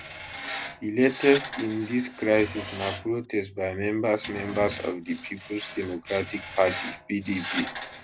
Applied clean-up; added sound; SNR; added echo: none; Screech; 9 dB; none.